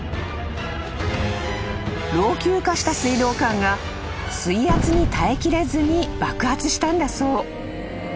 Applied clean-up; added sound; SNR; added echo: none; Drawer open or close; 18 dB; none.